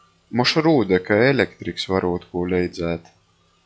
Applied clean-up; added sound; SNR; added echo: classical method log-MMSE.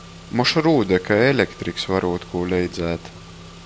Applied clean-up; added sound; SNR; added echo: none; Engine / Car; 19 dB; none.